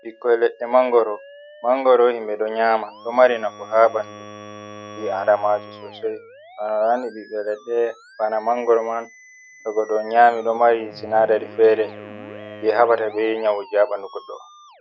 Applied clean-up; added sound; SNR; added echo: none; Wind instrument, woodwind instrument + Musical instrument; 20 dB; none.